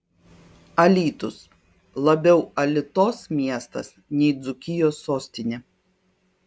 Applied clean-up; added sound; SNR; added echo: none; none; none; none.